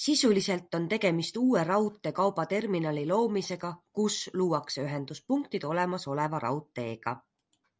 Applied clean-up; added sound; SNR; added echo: none; none; none; none.